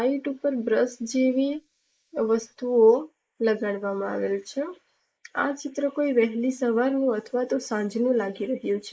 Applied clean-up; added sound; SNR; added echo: neural mask model Resemble Enhance denoiser.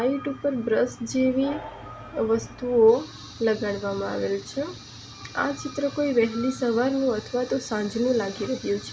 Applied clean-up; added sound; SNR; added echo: none; Train; 18 dB; none.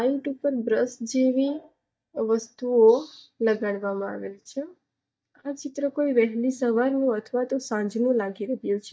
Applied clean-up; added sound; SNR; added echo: neural mask model DeepFilterNet 3.